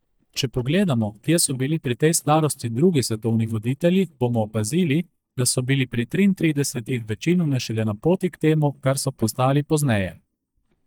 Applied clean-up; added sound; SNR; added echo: neural mask model DeepFilterNet 3.